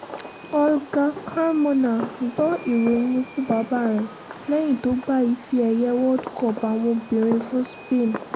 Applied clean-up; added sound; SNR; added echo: none; Fireworks; 13 dB; none.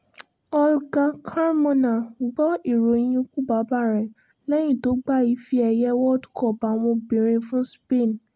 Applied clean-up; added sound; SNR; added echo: none; none; none; none.